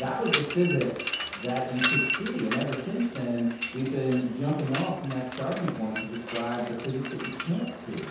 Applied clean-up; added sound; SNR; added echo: none; Mechanisms; 2 dB; reverberation time 0.9 s.